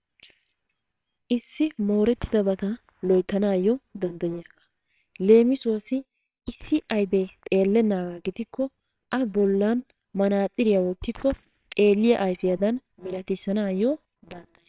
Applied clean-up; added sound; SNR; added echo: neural separator model SepFormer WHAMR!.